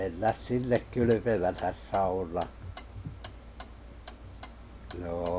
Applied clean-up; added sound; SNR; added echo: none; Clock; 14 dB; none.